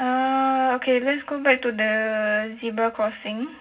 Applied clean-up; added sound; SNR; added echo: none; none; none; reverberation time 0.4 s.